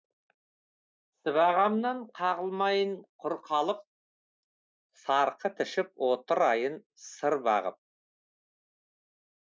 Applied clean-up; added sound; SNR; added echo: none; none; none; none.